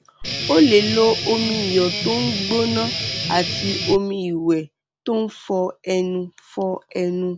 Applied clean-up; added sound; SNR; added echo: none; Guitar; 4 dB; none.